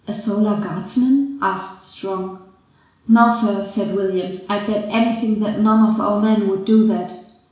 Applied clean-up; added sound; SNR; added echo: none; none; none; reverberation time 0.7 s.